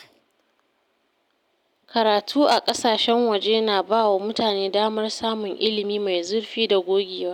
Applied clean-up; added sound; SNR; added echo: none; none; none; none.